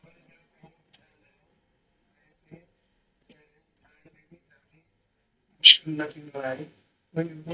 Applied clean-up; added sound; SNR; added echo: neural mask model DeepFilterNet 3.